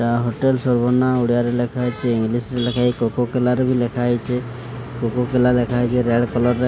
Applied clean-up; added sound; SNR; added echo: none; none; none; none.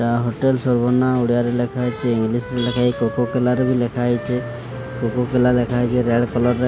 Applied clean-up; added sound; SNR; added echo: none; Wind instrument, woodwind instrument; 17 dB; none.